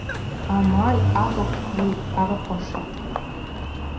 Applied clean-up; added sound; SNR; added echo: none; Engine; 0 dB; reverberation time 0.5 s.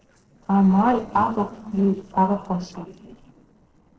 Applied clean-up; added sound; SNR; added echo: neural separator model SepFormer DNS4.